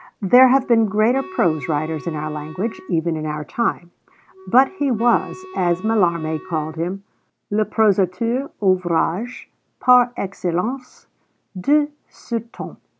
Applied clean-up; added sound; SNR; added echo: none; Wind instrument, woodwind instrument; 18 dB; none.